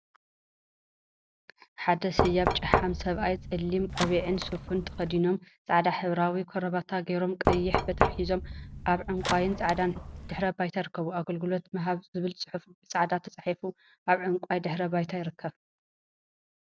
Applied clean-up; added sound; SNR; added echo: none; Knock; 1 dB; none.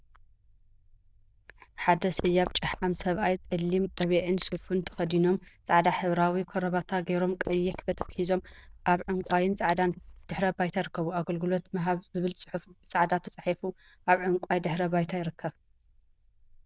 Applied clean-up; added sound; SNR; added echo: neural diffusion model UNIVERSE++.